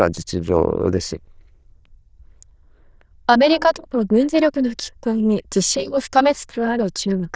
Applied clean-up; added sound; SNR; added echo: neural diffusion model UNIVERSE++.